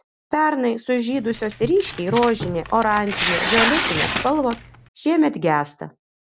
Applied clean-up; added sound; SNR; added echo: none; Tearing; 4 dB; none.